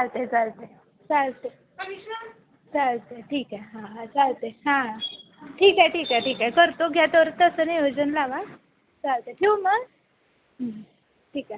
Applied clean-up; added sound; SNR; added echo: none; none; none; none.